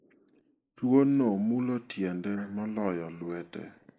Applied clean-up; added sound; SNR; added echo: neural mask model Resemble Enhance denoiser.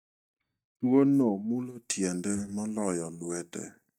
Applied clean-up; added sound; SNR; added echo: neural mask model DeepFilterNet 3.